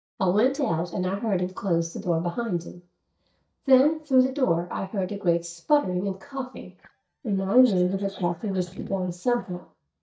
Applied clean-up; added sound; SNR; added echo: neural mask model DeepFilterNet 3.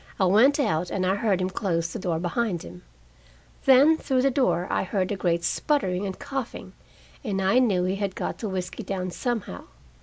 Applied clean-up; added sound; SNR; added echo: none; none; none; none.